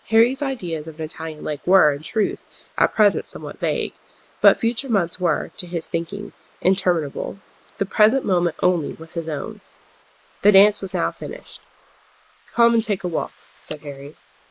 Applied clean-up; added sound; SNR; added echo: neural mask model Resemble Enhance denoiser.